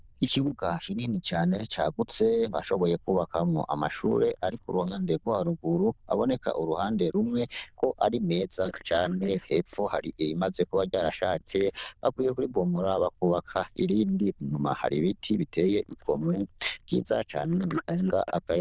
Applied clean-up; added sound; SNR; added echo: neural diffusion model UNIVERSE++.